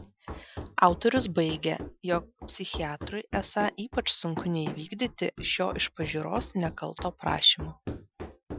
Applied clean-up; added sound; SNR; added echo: classical method Wiener filter.